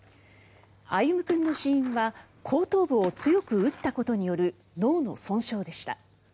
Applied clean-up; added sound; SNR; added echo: none; Skateboard; 17 dB; none.